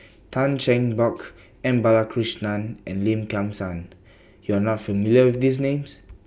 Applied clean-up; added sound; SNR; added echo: none; none; none; none.